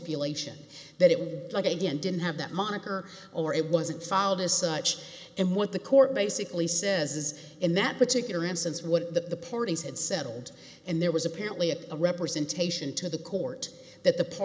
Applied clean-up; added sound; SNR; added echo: none; none; none; none.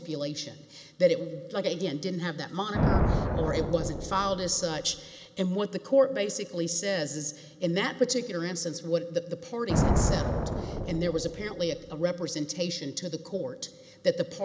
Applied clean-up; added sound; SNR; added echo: none; Thunder; 3 dB; none.